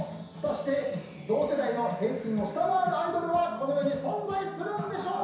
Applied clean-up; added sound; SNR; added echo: none; none; none; reverberation time 0.7 s.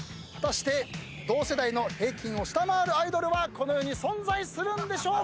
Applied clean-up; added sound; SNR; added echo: none; none; none; none.